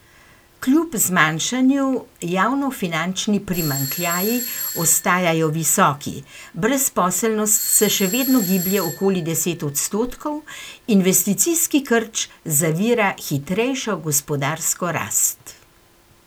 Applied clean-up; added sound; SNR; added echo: none; Bell / Doorbell; 11 dB; none.